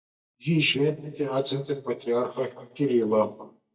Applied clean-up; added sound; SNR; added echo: neural mask model DeepFilterNet 3.